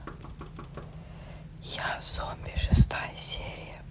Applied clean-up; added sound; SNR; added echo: none; Knock; 19 dB; none.